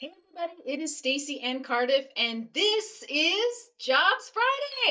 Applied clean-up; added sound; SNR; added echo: neural mask model DeepFilterNet 3.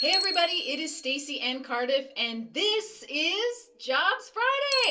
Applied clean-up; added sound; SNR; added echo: none; Bicycle; 8 dB; reverberation time 0.2 s.